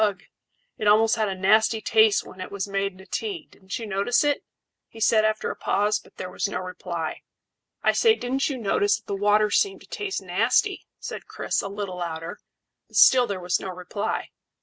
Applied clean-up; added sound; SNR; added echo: none; none; none; none.